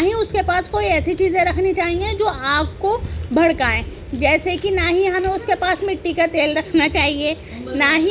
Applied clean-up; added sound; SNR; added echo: none; none; none; none.